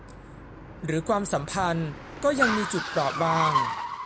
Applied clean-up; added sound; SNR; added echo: none; Car; 3 dB; none.